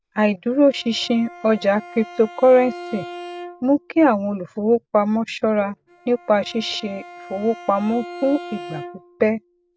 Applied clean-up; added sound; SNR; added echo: none; Bowed string instrument; 17 dB; none.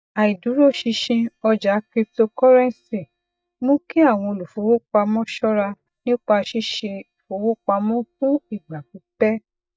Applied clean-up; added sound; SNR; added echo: neural mask model DeepFilterNet 3.